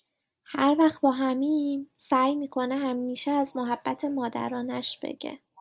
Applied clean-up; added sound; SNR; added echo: none; none; none; none.